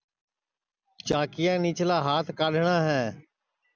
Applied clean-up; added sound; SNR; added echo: none; none; none; none.